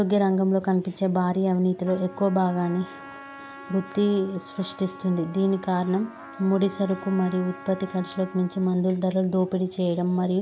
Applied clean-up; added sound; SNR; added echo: none; Trumpet; 20 dB; none.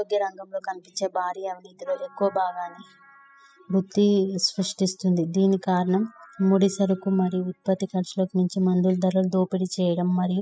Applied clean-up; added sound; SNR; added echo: classical method spectral subtraction.